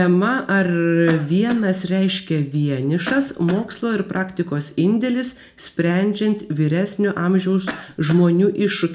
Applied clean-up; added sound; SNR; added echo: none; Cough; 15 dB; reverberation time 0.3 s.